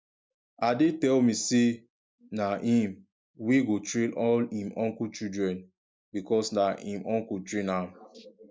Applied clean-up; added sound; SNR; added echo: none; none; none; none.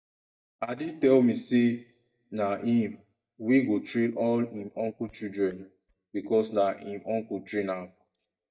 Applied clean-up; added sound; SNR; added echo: neural mask model DeepFilterNet 3.